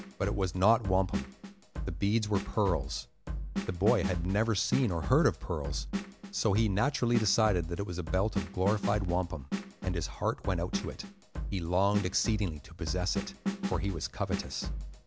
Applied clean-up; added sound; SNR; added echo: none; Drum kit; 6 dB; none.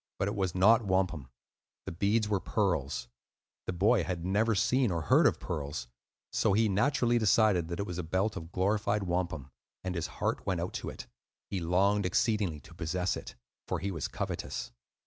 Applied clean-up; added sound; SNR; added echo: none; none; none; none.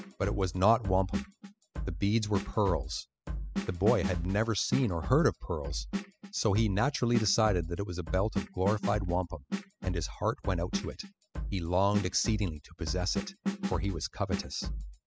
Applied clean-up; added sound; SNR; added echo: classical method spectral subtraction.